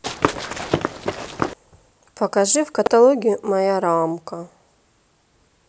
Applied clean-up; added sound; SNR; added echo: none; Walk, footsteps / Run; 3 dB; none.